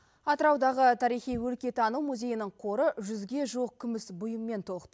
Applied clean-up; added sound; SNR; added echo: none; none; none; none.